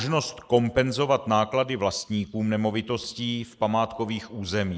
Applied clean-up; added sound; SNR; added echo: neural mask model Resemble Enhance denoiser.